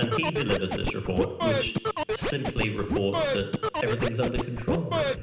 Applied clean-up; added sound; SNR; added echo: none; Scratching (performance technique); 0 dB; reverberation time 0.9 s.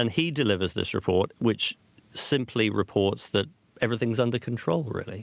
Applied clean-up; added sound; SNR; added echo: none; none; none; none.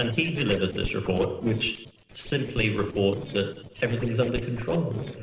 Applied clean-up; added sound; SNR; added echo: neural separator model SepFormer DNS4.